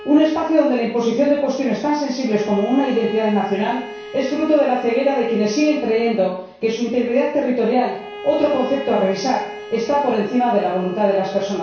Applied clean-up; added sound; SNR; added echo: none; Bowed string instrument; 16 dB; reverberation time 0.6 s.